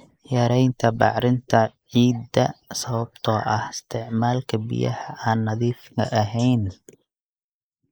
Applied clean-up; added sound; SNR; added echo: neural mask model Resemble Enhance denoiser.